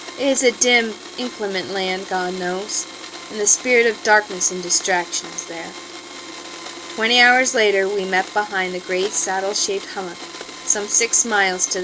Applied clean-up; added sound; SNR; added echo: none; Domestic sounds, home sounds; 14 dB; none.